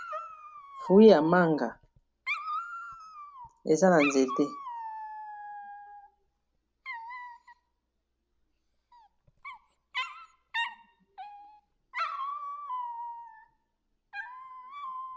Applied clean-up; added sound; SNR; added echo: none; Dog; 9 dB; none.